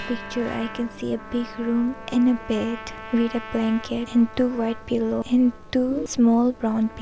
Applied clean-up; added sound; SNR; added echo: none; Acoustic guitar + Trumpet; 16 dB; none.